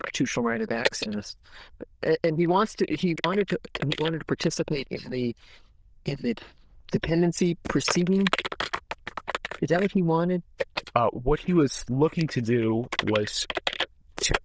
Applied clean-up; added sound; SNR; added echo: neural diffusion model UNIVERSE++.